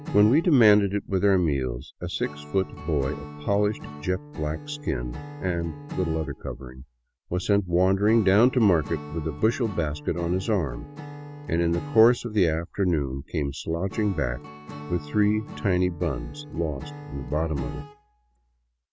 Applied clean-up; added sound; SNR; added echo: none; Acoustic guitar / Strum; 15 dB; none.